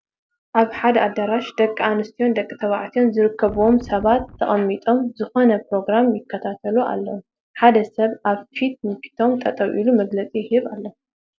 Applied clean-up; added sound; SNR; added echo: none; Wind; 17 dB; none.